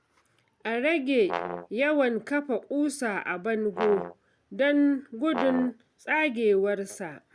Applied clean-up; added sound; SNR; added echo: none; Brass instrument; 9 dB; none.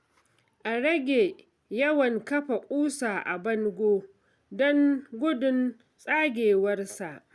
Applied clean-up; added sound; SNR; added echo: none; none; none; none.